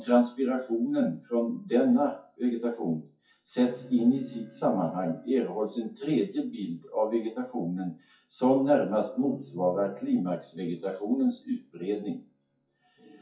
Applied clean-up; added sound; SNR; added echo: classical method WPE with log-MMSE.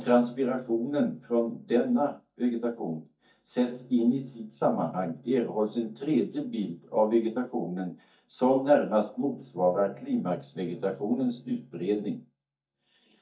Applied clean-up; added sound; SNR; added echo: neural mask model DeepFilterNet 3.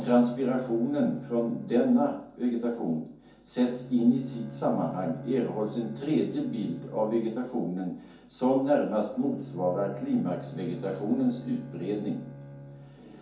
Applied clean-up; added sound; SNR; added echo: none; Bowed string instrument; 15 dB; reverberation time 0.6 s.